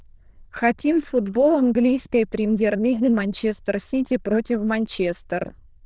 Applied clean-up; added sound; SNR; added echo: neural diffusion model UNIVERSE++.